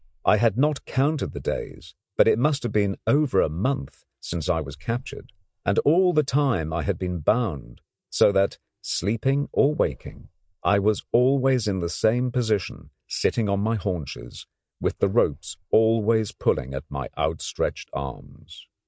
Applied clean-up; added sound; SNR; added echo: neural mask model Resemble Enhance denoiser.